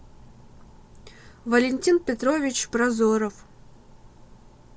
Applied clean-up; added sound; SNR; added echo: none; none; none; none.